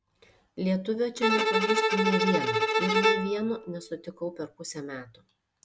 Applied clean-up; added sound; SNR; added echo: none; Bowed string instrument; -4 dB; none.